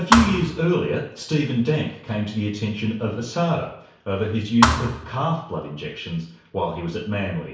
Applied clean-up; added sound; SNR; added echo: none; Thump, thud; 0 dB; reverberation time 0.6 s.